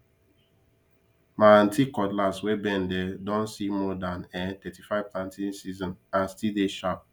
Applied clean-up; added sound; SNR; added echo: none; none; none; none.